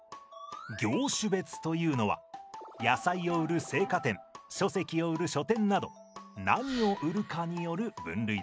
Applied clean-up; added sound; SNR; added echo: none; none; none; none.